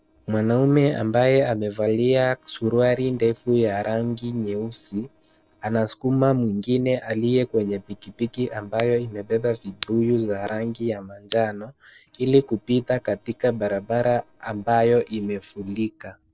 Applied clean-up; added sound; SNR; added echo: neural separator model SepFormer DNS4.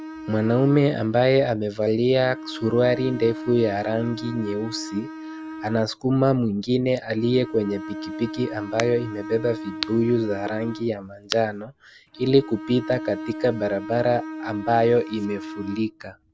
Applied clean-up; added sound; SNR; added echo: none; Crack + Bowed string instrument; 12 dB; none.